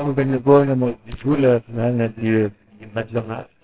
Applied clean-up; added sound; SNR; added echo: neural separator model SepFormer WHAMR!.